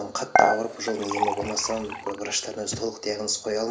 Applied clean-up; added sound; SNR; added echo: none; Dishes, pots, and pans / Chink, clink; -3 dB; none.